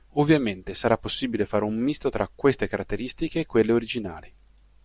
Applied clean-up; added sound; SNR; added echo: none; none; none; none.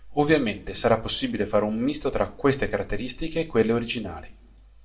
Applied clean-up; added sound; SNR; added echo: none; none; none; reverberation time 0.4 s.